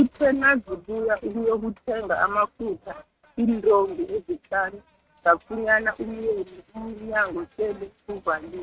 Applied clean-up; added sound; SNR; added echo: neural mask model RNNoise.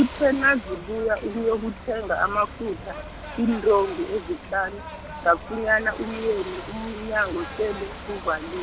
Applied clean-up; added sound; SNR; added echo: none; Ocean / Boat, Water vehicle; 12 dB; none.